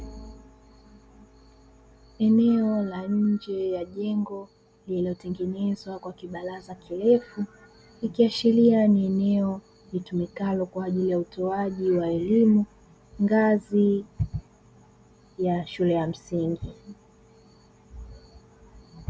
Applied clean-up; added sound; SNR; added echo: none; none; none; none.